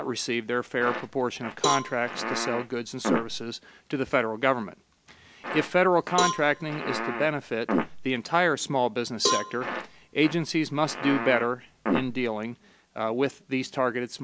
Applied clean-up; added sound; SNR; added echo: none; Fart + Cowbell; 4 dB; none.